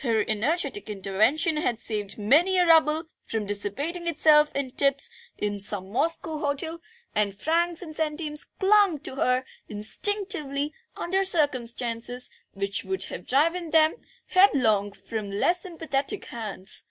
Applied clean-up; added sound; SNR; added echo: none; none; none; none.